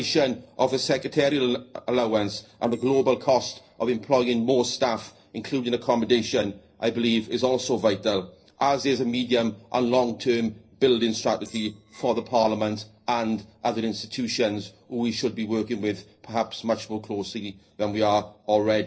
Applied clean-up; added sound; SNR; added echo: neural separator model SepFormer DNS4.